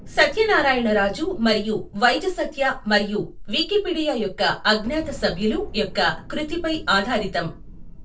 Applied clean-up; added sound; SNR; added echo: none; Explosion; 20 dB; reverberation time 0.2 s.